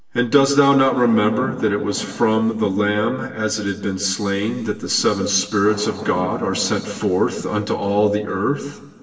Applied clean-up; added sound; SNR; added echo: none; Thunder; 17 dB; reverberation time 1.4 s.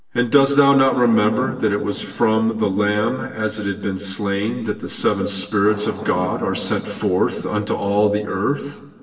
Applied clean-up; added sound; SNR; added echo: neural separator model SepFormer DNS4.